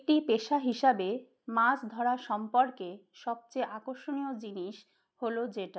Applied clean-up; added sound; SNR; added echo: none; none; none; none.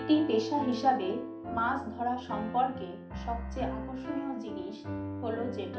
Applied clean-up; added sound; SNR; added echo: none; Piano; 6 dB; reverberation time 0.4 s.